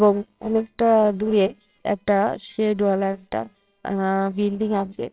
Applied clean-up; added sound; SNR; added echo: neural separator model SepFormer WHAMR!.